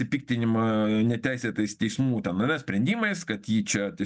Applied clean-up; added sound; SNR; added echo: none; none; none; none.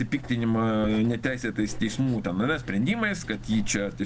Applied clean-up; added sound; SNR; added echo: none; Writing; 12 dB; none.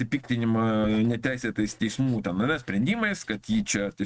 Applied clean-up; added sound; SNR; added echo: neural mask model RNNoise.